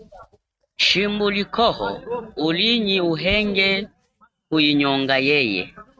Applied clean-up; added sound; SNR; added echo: neural mask model RNNoise.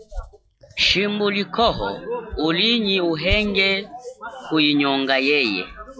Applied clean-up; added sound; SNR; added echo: classical method log-MMSE.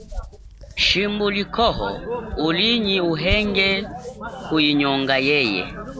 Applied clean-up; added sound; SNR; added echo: none; Hands; 14 dB; none.